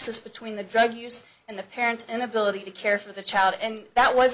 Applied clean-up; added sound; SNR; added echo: none; none; none; none.